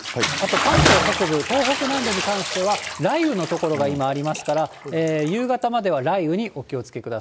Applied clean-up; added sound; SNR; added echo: none; Bathtub (filling or washing) / Splash, splatter; 3 dB; none.